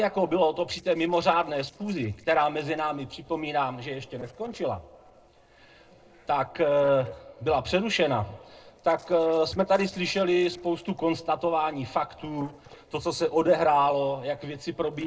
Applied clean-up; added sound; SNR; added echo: neural separator model SepFormer DNS4.